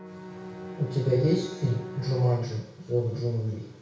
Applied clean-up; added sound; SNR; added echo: none; Bowed string instrument; 13 dB; reverberation time 0.6 s.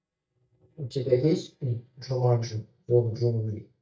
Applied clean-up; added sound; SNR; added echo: neural mask model DeepFilterNet 3.